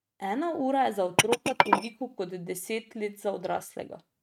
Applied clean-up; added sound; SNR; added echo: neural mask model RNNoise.